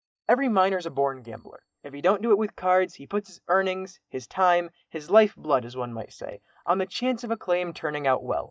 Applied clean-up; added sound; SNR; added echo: neural mask model DeepFilterNet 3.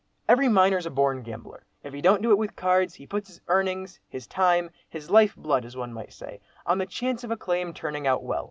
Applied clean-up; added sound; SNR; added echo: none; none; none; none.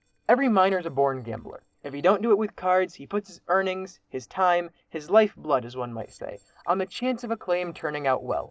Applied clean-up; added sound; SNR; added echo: neural separator model SepFormer DNS4.